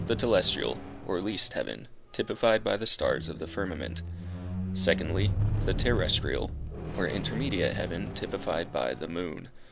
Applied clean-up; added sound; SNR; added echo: none; Squeak; 3 dB; none.